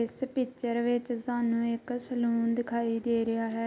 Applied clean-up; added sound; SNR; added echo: none; none; none; none.